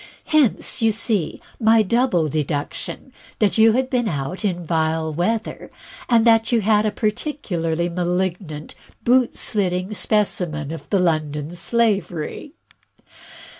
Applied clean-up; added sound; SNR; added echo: none; none; none; none.